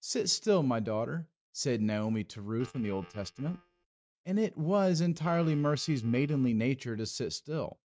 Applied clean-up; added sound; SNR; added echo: neural mask model RNNoise.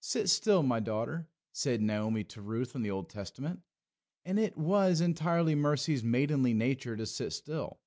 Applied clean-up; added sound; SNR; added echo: none; none; none; none.